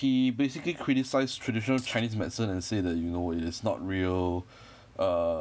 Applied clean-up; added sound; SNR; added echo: none; Coin (dropping); 20 dB; none.